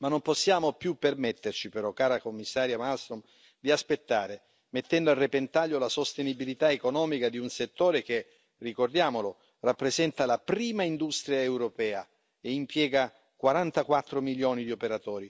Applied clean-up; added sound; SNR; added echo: none; none; none; none.